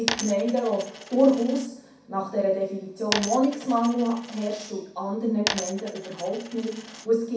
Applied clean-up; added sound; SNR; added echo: none; Coin (dropping); 9 dB; reverberation time 0.6 s.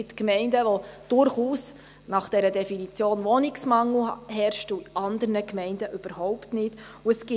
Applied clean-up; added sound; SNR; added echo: none; none; none; none.